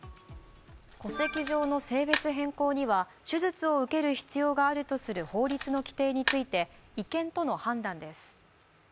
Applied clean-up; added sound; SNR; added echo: none; Camera; 5 dB; none.